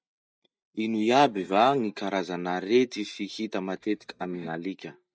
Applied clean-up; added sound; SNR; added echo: neural mask model DeepFilterNet 3.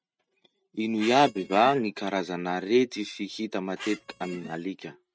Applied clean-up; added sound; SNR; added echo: neural mask model RNNoise.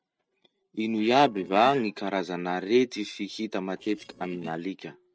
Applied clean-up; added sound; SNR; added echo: neural separator model SepFormer DNS4.